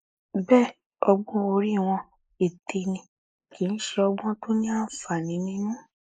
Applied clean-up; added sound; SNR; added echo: neural mask model Resemble Enhance denoiser.